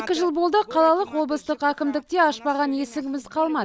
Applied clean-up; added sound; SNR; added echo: none; none; none; none.